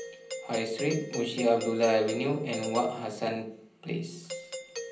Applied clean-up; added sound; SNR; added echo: none; Doorbell; 10 dB; reverberation time 0.6 s.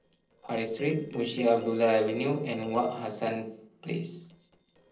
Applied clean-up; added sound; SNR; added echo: neural separator model SepFormer DNS4.